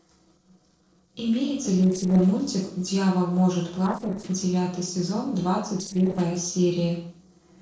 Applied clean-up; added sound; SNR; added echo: neural separator model SepFormer DNS4.